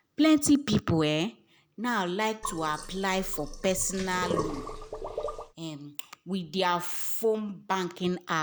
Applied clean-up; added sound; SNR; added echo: none; Sink (filling or washing); 7 dB; none.